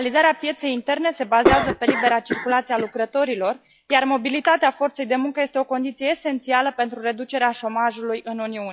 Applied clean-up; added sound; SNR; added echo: classical method log-MMSE.